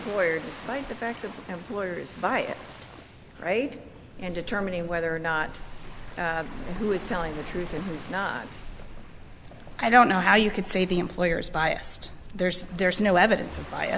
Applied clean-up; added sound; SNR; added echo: none; Waves, surf; 12 dB; none.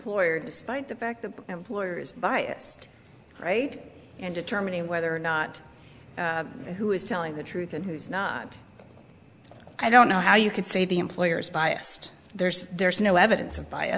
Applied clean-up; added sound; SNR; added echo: none; none; none; none.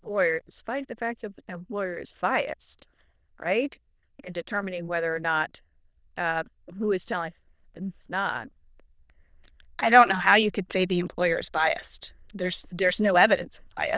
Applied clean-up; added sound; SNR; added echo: neural diffusion model UNIVERSE++.